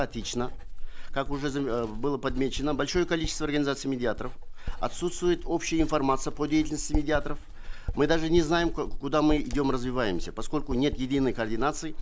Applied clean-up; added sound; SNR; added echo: none; Writing; 4 dB; none.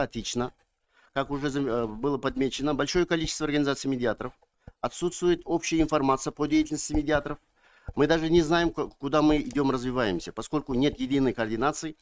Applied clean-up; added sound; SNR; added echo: neural mask model RNNoise.